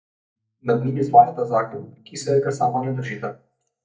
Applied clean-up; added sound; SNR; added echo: neural mask model DeepFilterNet 3.